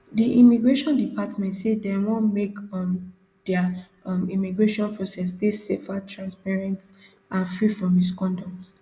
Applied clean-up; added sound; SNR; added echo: none; none; none; none.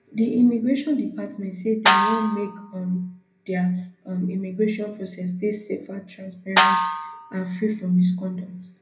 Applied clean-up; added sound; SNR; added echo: none; Snare drum; -1 dB; reverberation time 0.3 s.